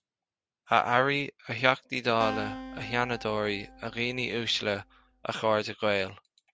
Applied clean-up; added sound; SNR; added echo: none; Acoustic guitar; 13 dB; none.